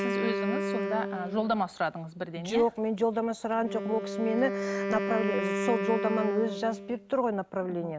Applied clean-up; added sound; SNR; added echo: none; Wind instrument, woodwind instrument; 4 dB; none.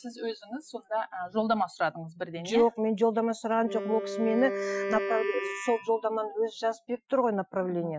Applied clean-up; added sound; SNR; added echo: classical method Wiener filter.